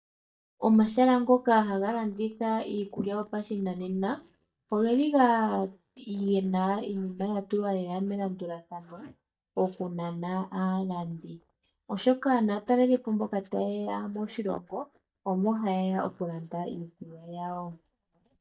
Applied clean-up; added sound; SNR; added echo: neural mask model DeepFilterNet 3.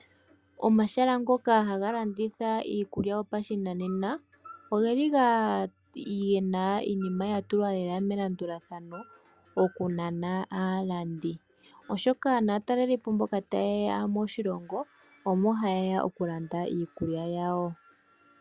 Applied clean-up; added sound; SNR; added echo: none; none; none; none.